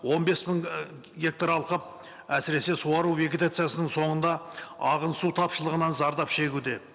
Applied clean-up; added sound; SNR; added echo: none; none; none; none.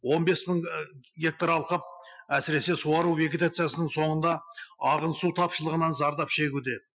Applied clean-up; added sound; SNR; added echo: classical method Wiener filter.